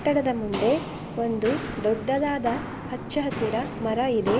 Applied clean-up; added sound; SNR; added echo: none; Walk, footsteps; 7 dB; none.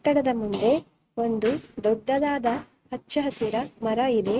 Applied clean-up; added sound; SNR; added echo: neural mask model RNNoise.